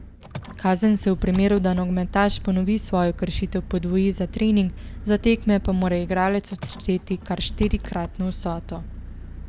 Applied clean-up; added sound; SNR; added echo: none; Engine; 12 dB; none.